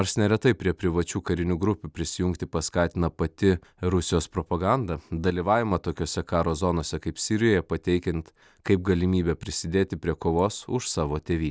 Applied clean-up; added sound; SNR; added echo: none; none; none; none.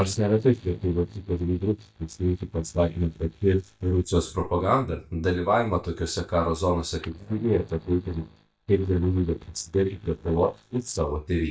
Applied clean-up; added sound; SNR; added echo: neural mask model DeepFilterNet 3.